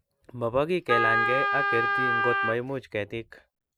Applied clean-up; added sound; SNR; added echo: none; Wind instrument, woodwind instrument; -4 dB; none.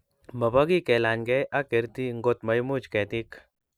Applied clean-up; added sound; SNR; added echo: none; none; none; none.